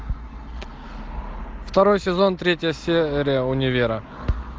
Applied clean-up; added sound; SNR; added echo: none; none; none; none.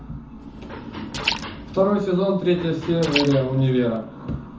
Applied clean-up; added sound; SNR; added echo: none; Liquid; 9 dB; reverberation time 0.7 s.